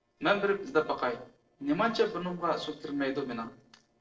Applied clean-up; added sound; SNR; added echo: neural separator model SepFormer DNS4.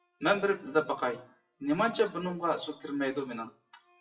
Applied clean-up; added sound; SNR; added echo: classical method WPE with log-MMSE.